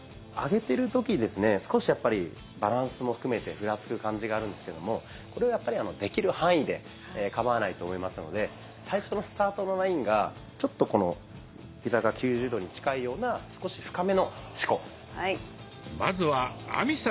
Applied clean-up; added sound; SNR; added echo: none; none; none; none.